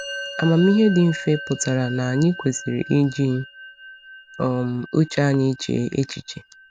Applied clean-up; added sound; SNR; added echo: none; Musical instrument; 15 dB; none.